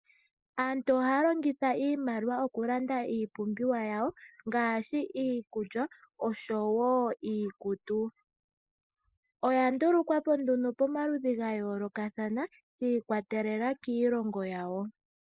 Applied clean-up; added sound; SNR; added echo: neural mask model Resemble Enhance denoiser.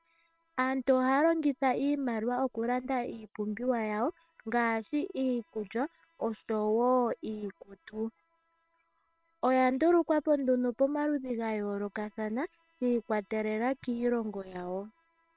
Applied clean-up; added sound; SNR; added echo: neural separator model SepFormer WHAM!.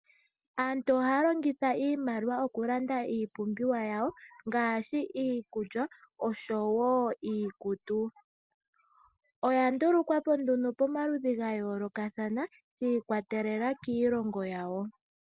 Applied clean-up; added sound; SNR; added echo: none; none; none; none.